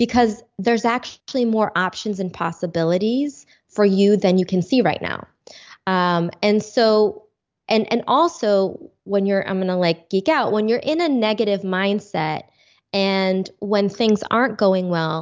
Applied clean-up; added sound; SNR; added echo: none; none; none; none.